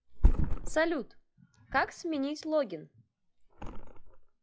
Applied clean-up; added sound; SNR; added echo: classical method log-MMSE.